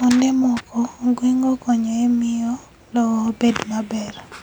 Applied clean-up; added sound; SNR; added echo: none; none; none; none.